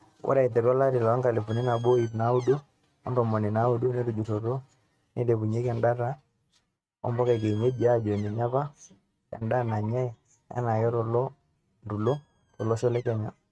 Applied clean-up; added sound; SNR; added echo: neural mask model RNNoise.